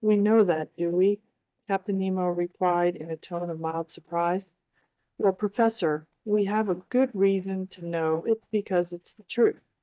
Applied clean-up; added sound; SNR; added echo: neural mask model DeepFilterNet 3.